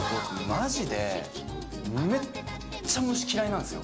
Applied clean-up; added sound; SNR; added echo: none; none; none; none.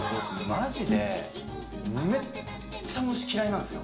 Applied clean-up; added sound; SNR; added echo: none; Snare drum; 6 dB; reverberation time 0.6 s.